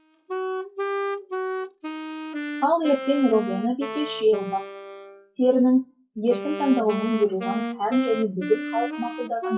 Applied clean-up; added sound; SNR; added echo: classical method WPE with log-MMSE.